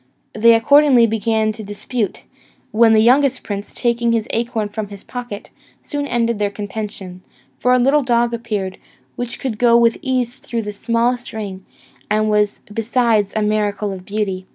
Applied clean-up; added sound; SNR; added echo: none; none; none; none.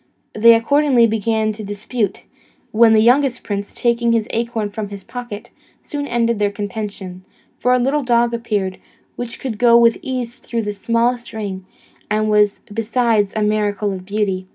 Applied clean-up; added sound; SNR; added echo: none; none; none; reverberation time 0.3 s.